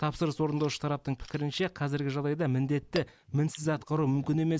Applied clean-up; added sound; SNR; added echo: neural mask model Resemble Enhance denoiser.